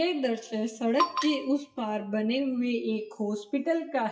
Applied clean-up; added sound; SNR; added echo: classical method WPE with log-MMSE.